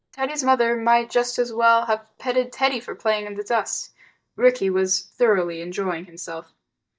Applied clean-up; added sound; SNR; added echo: neural mask model DeepFilterNet 3.